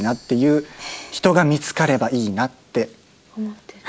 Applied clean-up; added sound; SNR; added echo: none; none; none; none.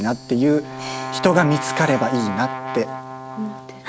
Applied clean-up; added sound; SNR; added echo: none; Brass instrument; 8 dB; none.